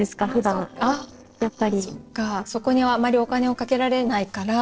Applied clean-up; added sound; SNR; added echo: neural separator model SepFormer DNS4.